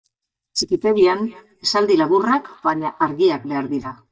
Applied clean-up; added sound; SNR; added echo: neural mask model DeepFilterNet 3.